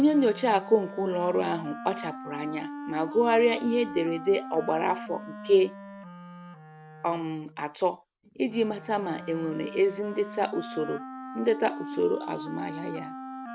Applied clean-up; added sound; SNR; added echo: none; Wind instrument, woodwind instrument; 12 dB; none.